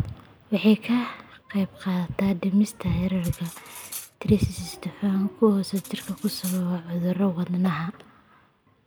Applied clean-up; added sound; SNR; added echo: none; Cutlery, silverware; 19 dB; none.